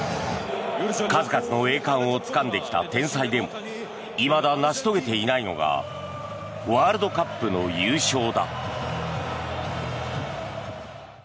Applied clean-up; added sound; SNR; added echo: none; none; none; none.